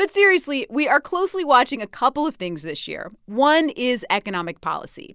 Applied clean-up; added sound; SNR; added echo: none; none; none; none.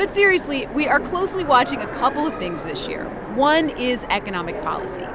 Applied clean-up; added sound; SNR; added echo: none; Train; 9 dB; none.